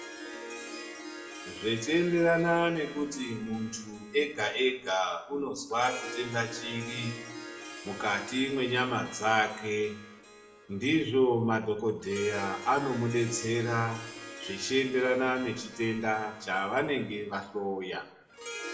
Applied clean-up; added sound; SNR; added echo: none; Harp; 13 dB; reverberation time 0.6 s.